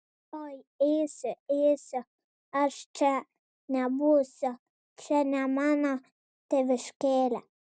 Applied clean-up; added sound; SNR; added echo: none; none; none; none.